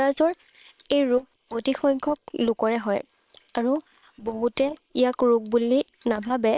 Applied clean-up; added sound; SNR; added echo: neural separator model SepFormer WHAM!.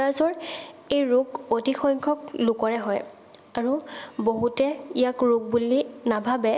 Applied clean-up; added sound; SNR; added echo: none; none; none; none.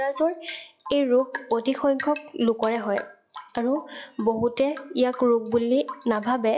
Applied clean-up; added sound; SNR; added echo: classical method log-MMSE.